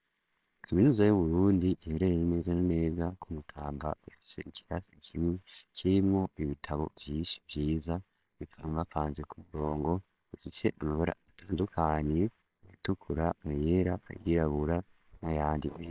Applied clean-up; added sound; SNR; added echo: neural separator model SepFormer WHAMR!.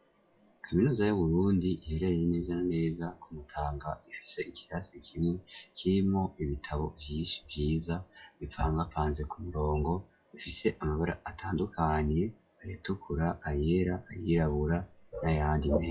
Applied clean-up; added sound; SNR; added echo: classical method WPE with log-MMSE.